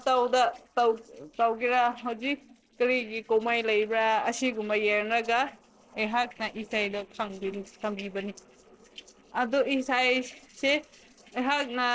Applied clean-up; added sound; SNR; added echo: neural separator model SepFormer DNS4.